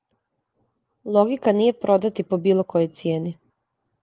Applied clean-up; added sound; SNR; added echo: none; none; none; none.